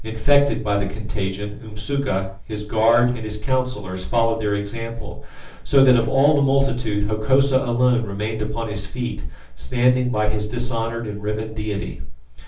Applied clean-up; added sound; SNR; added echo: none; none; none; reverberation time 0.3 s.